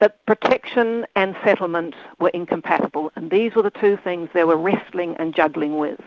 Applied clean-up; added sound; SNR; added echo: none; none; none; none.